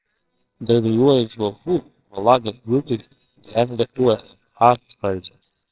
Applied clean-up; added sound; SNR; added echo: neural separator model SepFormer WHAMR!.